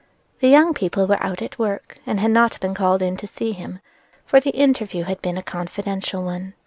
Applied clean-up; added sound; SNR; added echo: none; none; none; none.